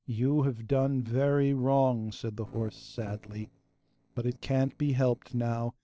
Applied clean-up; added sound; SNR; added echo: neural separator model SepFormer DNS4.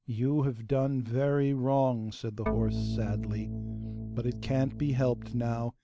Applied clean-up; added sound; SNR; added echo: none; Organ; 4 dB; none.